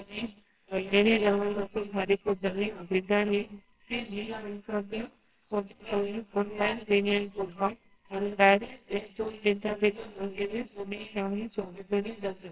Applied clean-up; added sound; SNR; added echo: neural separator model SepFormer WHAMR!.